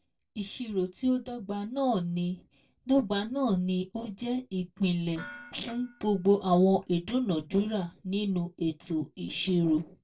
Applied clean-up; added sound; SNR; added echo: neural separator model SepFormer DNS4.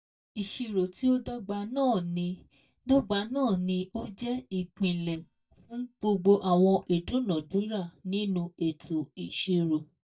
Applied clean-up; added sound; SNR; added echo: neural mask model DeepFilterNet 3.